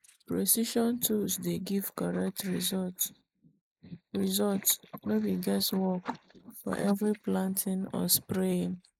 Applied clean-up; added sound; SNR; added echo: neural mask model Resemble Enhance denoiser.